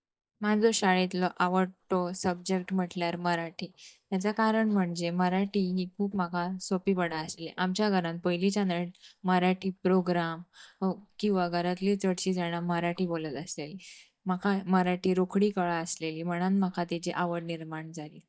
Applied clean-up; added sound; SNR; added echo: neural mask model DeepFilterNet 3.